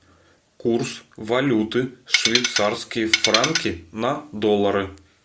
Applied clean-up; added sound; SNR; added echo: none; Tools; -1 dB; none.